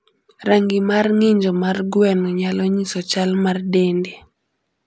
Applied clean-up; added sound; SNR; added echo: none; none; none; none.